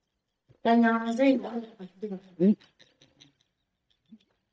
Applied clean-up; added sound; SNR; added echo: neural mask model DeepFilterNet 3.